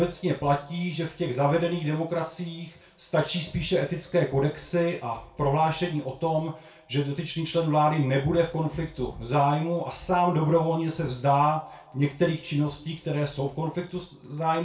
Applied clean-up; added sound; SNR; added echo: none; none; none; reverberation time 0.3 s.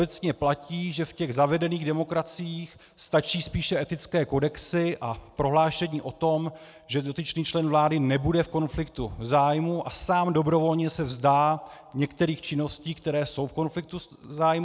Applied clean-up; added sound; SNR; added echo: none; none; none; none.